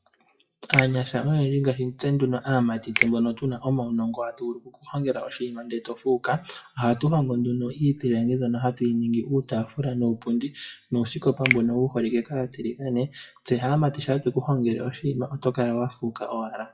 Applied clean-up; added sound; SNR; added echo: classical method WPE with log-MMSE.